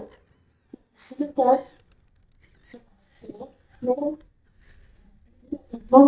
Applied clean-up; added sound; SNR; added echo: neural mask model DeepFilterNet 3.